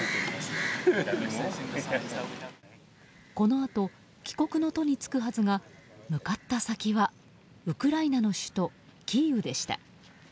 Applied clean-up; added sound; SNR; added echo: none; none; none; none.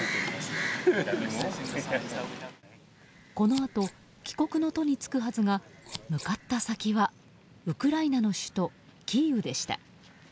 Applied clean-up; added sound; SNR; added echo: none; Scissors; 17 dB; none.